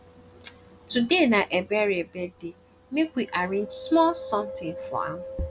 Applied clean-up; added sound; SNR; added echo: none; none; none; none.